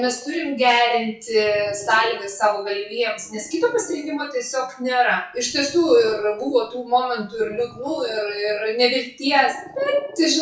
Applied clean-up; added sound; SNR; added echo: classical method WPE with log-MMSE.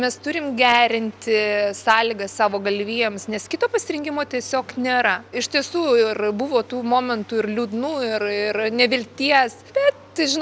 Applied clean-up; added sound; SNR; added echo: none; none; none; none.